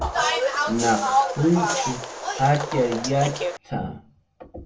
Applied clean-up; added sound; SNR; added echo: none; Bus; 0 dB; reverberation time 0.2 s.